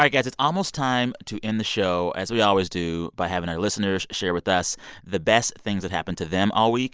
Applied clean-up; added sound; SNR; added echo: none; none; none; none.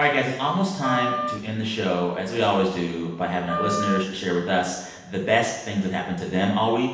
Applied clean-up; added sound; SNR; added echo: none; Wind instrument, woodwind instrument; 7 dB; reverberation time 0.9 s.